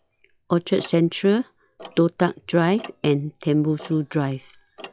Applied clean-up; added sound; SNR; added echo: classical method log-MMSE.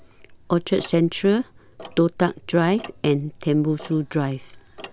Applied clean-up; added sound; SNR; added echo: none; Tick-tock; 20 dB; none.